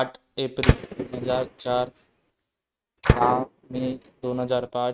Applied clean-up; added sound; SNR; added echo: neural mask model RNNoise.